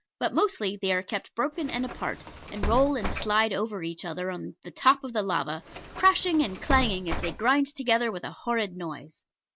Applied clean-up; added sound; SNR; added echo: none; Bus; 6 dB; none.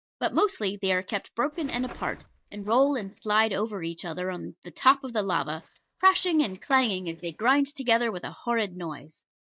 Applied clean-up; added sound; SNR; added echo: neural mask model DeepFilterNet 3.